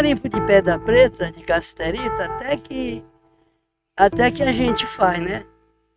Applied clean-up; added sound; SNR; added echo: neural mask model RNNoise.